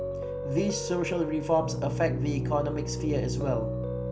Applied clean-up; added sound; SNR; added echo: none; Piano; 1 dB; none.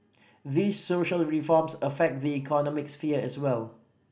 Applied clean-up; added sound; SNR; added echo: none; none; none; none.